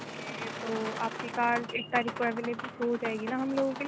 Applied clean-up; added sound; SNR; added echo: none; Boat, Water vehicle; 7 dB; none.